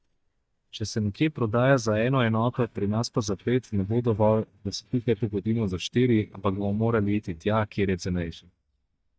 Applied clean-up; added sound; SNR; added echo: neural mask model DeepFilterNet 3.